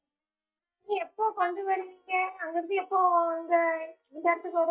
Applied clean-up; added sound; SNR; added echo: neural mask model DeepFilterNet 3.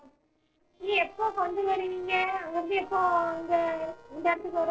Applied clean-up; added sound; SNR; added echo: neural separator model SepFormer DNS4.